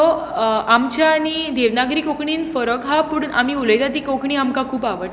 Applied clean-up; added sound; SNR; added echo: none; none; none; none.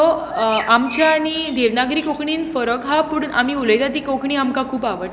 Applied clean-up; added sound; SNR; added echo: none; Bird; 14 dB; none.